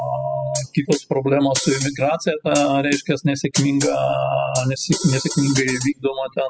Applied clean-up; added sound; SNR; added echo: classical method spectral subtraction.